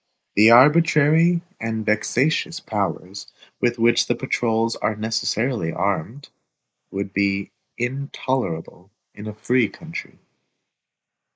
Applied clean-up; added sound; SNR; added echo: neural mask model Resemble Enhance denoiser.